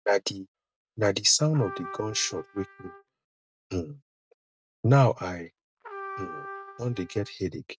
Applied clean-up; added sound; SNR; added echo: neural mask model RNNoise.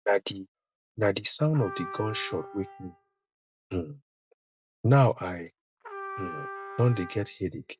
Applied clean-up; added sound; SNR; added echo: classical method log-MMSE.